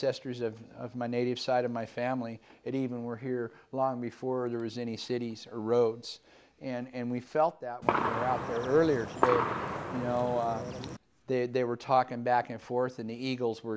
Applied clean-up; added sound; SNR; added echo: none; Gunshot, gunfire; 1 dB; none.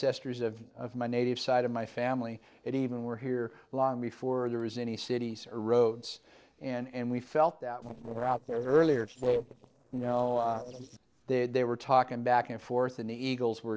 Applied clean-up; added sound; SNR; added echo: neural separator model SepFormer DNS4.